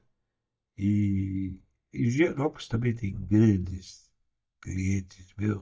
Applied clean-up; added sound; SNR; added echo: neural mask model DeepFilterNet 3.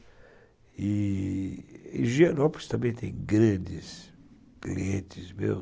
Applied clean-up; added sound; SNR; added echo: none; none; none; none.